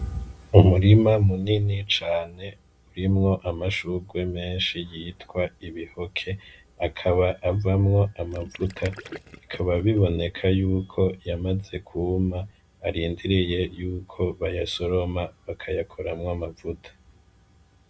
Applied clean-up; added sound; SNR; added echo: none; Gurgling; 19 dB; none.